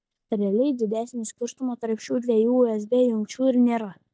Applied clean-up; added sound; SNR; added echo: neural mask model DeepFilterNet 3.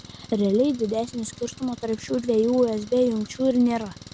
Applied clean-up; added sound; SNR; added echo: none; Engine; 19 dB; none.